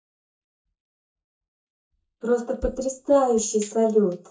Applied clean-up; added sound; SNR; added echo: neural mask model DeepFilterNet 3.